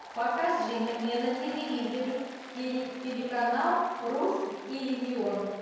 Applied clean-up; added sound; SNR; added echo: none; Applause; 14 dB; reverberation time 1.2 s.